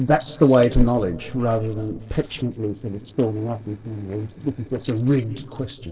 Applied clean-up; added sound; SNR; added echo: neural separator model SepFormer DNS4.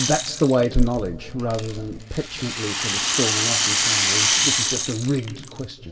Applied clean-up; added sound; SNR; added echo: none; Rattle; 0 dB; reverberation time 2.8 s.